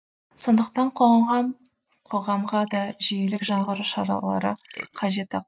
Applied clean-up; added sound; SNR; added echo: neural mask model Resemble Enhance denoiser.